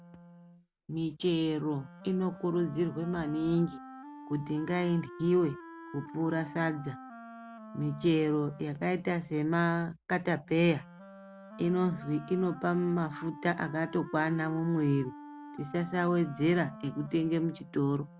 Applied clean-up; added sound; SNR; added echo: none; Wind instrument, woodwind instrument; 17 dB; none.